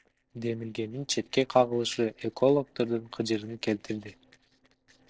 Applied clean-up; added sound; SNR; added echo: neural separator model SepFormer DNS4.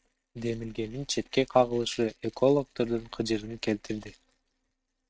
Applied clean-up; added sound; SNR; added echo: neural mask model RNNoise.